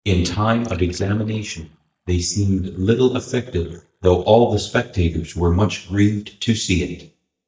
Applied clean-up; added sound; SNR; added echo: neural mask model DeepFilterNet 3.